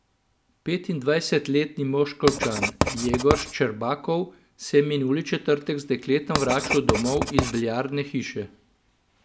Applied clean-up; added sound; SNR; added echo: none; Writing; 3 dB; none.